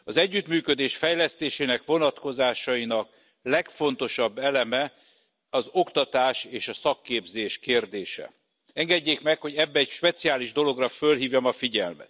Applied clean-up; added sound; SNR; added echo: none; none; none; none.